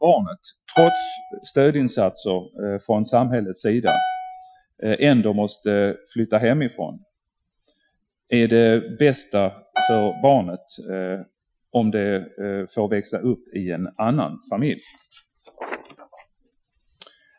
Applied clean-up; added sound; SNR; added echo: classical method Wiener filter.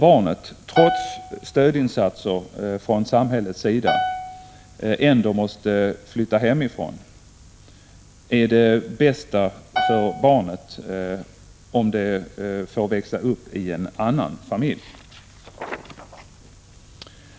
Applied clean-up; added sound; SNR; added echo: none; Piano; 5 dB; none.